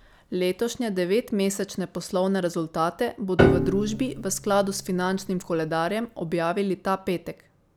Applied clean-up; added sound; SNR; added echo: none; Piano; 1 dB; none.